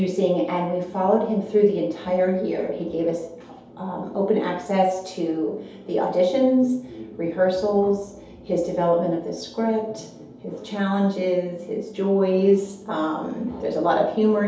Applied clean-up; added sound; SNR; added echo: none; none; none; reverberation time 0.8 s.